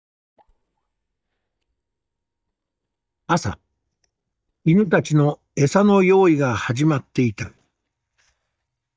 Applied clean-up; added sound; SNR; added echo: neural mask model DeepFilterNet 3.